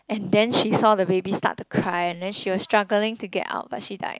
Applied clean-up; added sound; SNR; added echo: neural mask model Resemble Enhance denoiser.